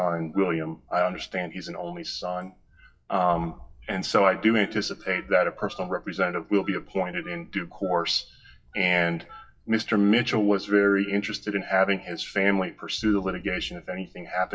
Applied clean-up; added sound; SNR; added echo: classical method WPE with log-MMSE.